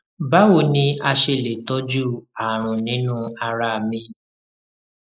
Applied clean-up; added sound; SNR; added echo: neural mask model Resemble Enhance denoiser.